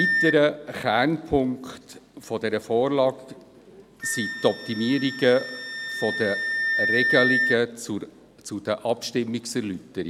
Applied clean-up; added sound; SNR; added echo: none; Wind instrument, woodwind instrument; 4 dB; none.